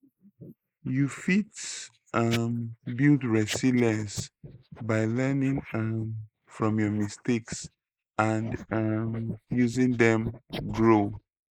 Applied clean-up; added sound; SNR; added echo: neural mask model Resemble Enhance denoiser.